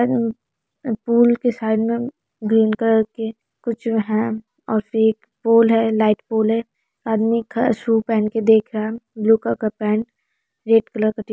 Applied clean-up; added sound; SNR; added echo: none; none; none; none.